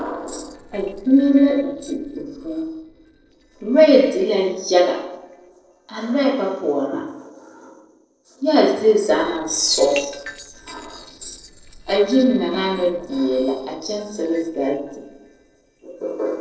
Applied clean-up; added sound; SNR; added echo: neural separator model SepFormer DNS4.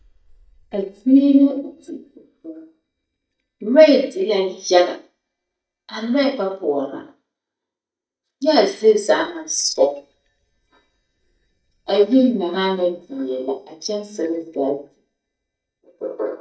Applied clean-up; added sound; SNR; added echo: neural mask model DeepFilterNet 3.